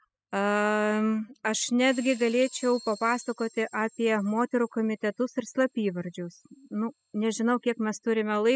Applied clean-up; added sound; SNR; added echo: classical method spectral subtraction.